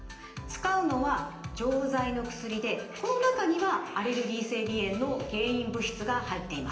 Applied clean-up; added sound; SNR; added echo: none; none; none; reverberation time 0.8 s.